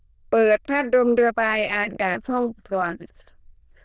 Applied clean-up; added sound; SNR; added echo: neural diffusion model UNIVERSE++.